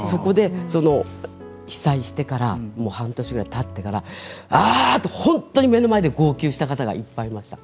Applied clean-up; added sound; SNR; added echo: none; none; none; none.